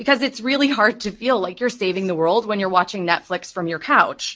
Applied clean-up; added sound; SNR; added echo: none; none; none; none.